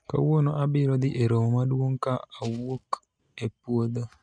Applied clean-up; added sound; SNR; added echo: neural mask model RNNoise.